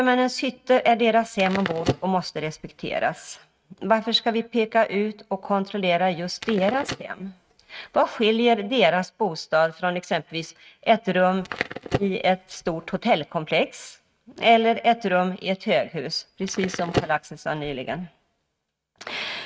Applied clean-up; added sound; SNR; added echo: neural mask model RNNoise.